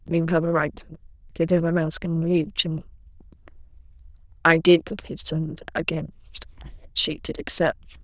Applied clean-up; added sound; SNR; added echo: neural diffusion model UNIVERSE++.